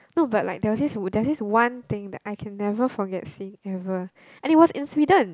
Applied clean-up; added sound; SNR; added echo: none; none; none; none.